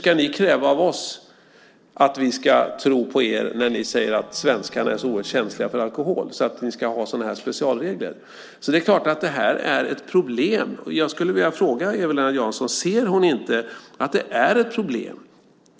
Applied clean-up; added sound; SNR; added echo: neural separator model SepFormer DNS4.